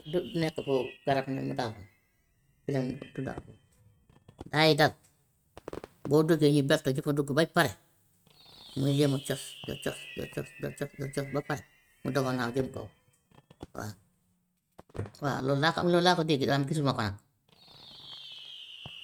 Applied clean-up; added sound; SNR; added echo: neural mask model RNNoise.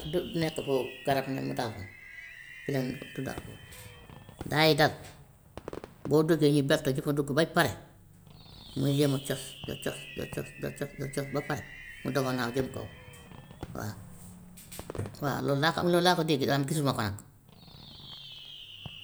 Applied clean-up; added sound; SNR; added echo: none; Fireworks; 17 dB; none.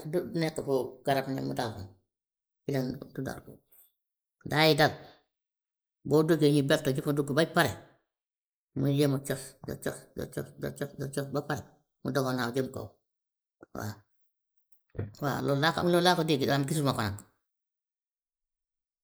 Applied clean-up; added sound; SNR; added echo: neural mask model Resemble Enhance denoiser.